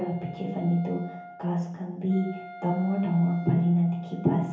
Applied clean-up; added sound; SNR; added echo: none; Wind instrument, woodwind instrument; 17 dB; reverberation time 0.7 s.